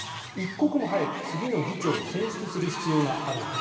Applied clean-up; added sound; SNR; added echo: none; Fowl; 7 dB; reverberation time 2.4 s.